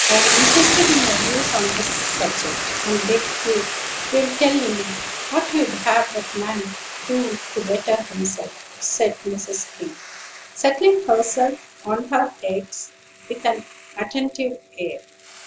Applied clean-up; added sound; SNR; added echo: none; Boiling / Hiss; 2 dB; none.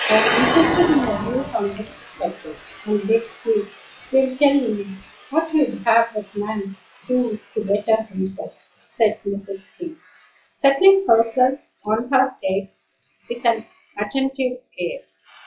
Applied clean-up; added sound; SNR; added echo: classical method log-MMSE.